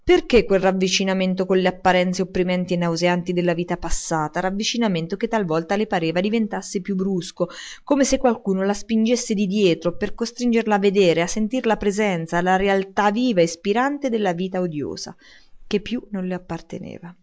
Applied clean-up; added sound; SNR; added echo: none; none; none; none.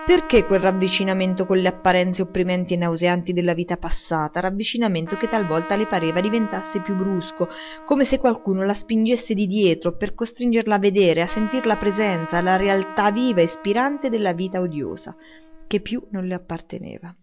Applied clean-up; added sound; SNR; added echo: none; Trumpet; 16 dB; none.